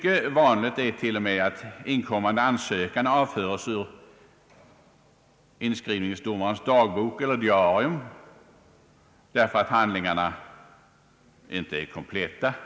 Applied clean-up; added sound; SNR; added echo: none; none; none; none.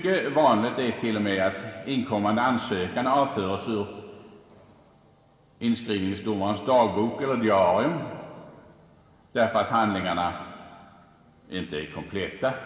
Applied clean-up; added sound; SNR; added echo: none; none; none; reverberation time 2.2 s.